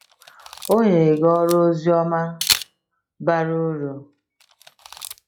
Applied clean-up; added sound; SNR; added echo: classical method log-MMSE.